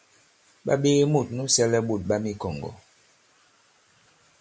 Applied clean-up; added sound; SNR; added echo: none; none; none; none.